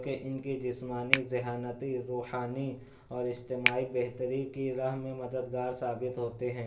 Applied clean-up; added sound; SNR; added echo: none; Finger snapping; 3 dB; reverberation time 0.3 s.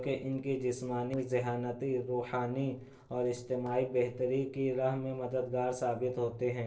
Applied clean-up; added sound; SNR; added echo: neural separator model SepFormer DNS4.